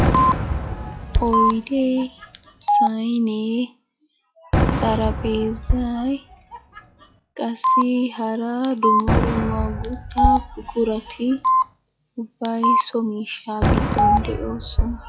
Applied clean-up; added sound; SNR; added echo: classical method log-MMSE.